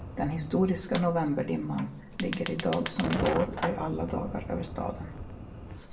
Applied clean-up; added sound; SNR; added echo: none; Fire; 7 dB; reverberation time 0.7 s.